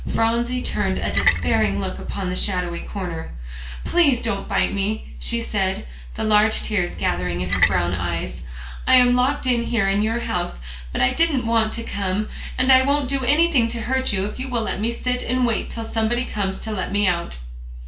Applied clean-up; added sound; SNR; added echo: none; Splash, splatter; 3 dB; reverberation time 0.3 s.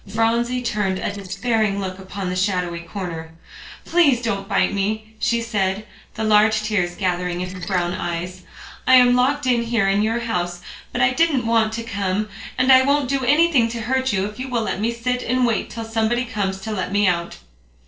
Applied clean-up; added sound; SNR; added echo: neural separator model SepFormer DNS4.